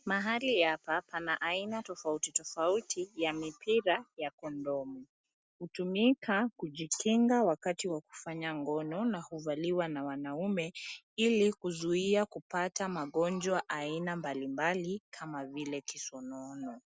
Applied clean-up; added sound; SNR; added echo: none; none; none; none.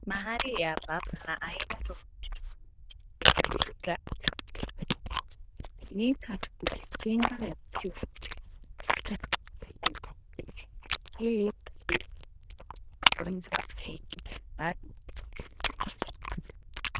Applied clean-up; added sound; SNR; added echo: neural diffusion model UNIVERSE++.